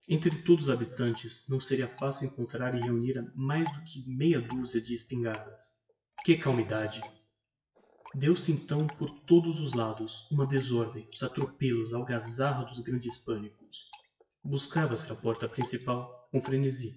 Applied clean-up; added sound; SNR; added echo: classical method WPE with log-MMSE.